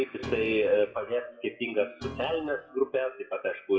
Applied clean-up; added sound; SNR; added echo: classical method WPE with log-MMSE.